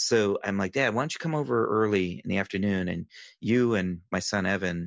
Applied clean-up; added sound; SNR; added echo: none; none; none; none.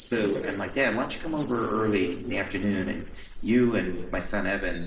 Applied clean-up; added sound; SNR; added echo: neural separator model SepFormer DNS4.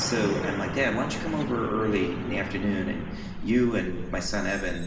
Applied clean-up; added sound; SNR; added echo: none; Truck; 5 dB; reverberation time 2.6 s.